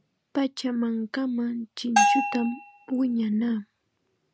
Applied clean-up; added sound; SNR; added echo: none; Bell; -2 dB; none.